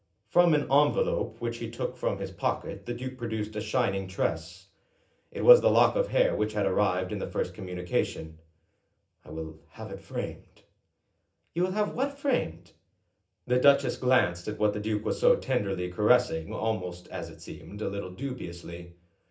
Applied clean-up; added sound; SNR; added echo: none; none; none; reverberation time 0.3 s.